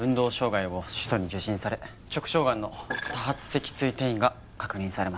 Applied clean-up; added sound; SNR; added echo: none; none; none; none.